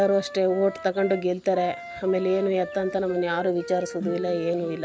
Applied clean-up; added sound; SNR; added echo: none; Wind instrument, woodwind instrument; 14 dB; none.